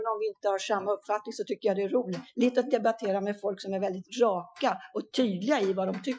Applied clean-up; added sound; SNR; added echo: classical method Wiener filter.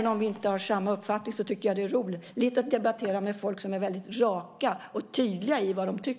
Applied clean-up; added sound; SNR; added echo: none; none; none; none.